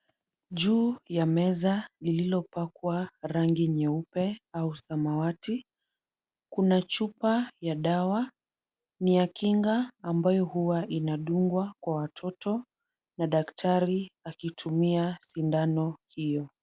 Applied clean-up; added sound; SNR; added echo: none; none; none; none.